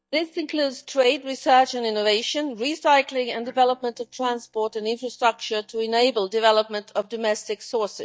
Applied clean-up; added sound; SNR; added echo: neural mask model DeepFilterNet 3.